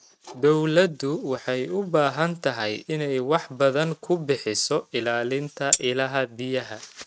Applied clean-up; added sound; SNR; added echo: neural mask model RNNoise.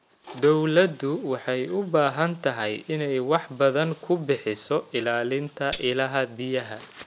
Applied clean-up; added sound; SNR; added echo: none; Tambourine; 1 dB; none.